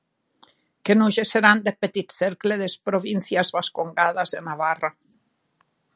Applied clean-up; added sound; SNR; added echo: none; none; none; none.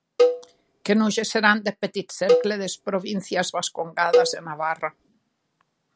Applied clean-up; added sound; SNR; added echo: none; Cowbell; 0 dB; none.